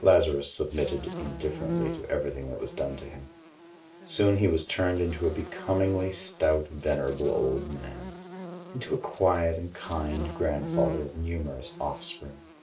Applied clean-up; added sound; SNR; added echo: none; Buzz; 10 dB; reverberation time 0.3 s.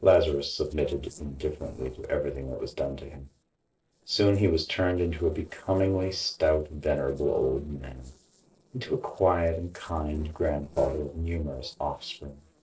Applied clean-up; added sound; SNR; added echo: neural separator model SepFormer DNS4.